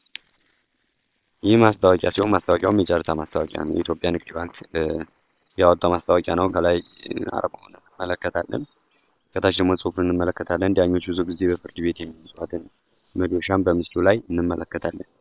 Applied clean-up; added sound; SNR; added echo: neural separator model SepFormer WHAM!.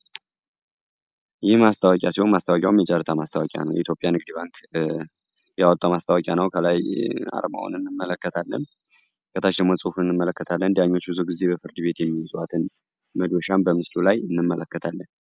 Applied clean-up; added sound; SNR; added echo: none; none; none; none.